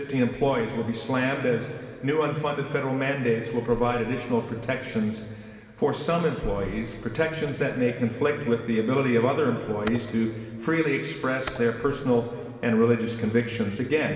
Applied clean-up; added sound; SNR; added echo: none; Computer keyboard; 16 dB; reverberation time 2.1 s.